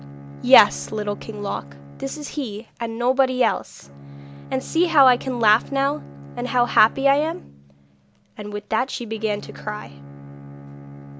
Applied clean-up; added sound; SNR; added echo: none; Bowed string instrument; 16 dB; none.